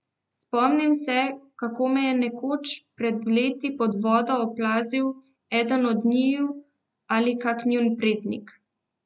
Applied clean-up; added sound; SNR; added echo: none; none; none; none.